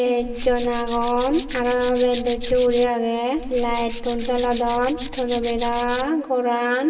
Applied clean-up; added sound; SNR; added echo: none; Tools; 7 dB; reverberation time 1.3 s.